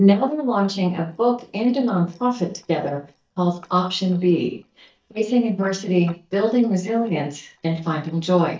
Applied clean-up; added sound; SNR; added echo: neural mask model DeepFilterNet 3.